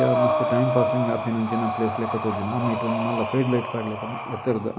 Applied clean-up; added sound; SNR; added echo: none; Breathing; 1 dB; none.